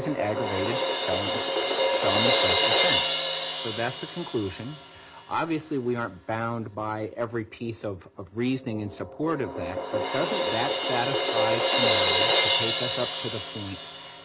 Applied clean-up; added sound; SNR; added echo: none; Crash cymbal; -4 dB; none.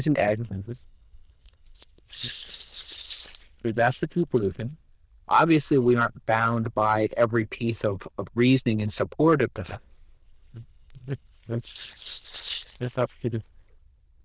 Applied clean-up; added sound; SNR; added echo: neural diffusion model UNIVERSE++.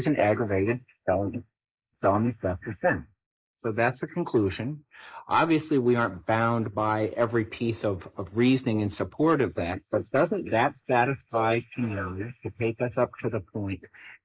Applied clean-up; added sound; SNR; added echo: neural mask model Resemble Enhance denoiser.